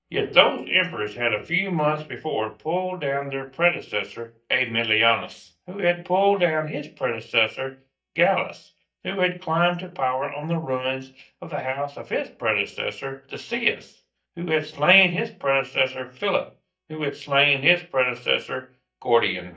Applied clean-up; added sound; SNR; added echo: neural mask model DeepFilterNet 3.